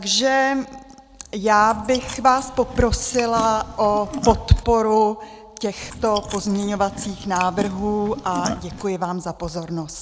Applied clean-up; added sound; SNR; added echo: none; Chewing, mastication; 11 dB; none.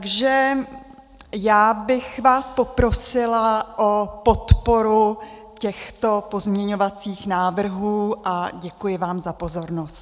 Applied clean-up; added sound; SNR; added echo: none; none; none; none.